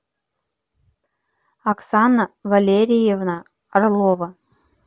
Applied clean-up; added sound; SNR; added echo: none; none; none; none.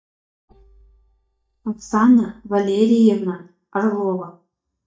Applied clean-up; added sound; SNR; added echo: neural mask model DeepFilterNet 3.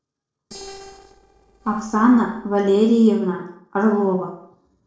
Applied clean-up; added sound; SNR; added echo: neural separator model SepFormer DNS4.